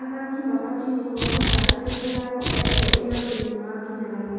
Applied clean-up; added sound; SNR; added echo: none; Scissors; -4 dB; reverberation time 2.1 s.